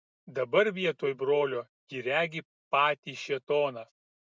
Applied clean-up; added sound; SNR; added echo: none; none; none; none.